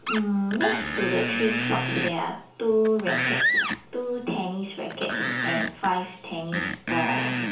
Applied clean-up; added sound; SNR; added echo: none; Screech; 1 dB; reverberation time 0.7 s.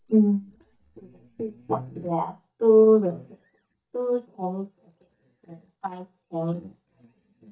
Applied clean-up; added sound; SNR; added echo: neural mask model DeepFilterNet 3.